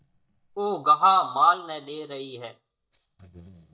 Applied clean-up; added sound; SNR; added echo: neural mask model DeepFilterNet 3.